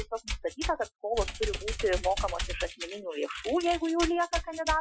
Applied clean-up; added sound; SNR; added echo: classical method Wiener filter.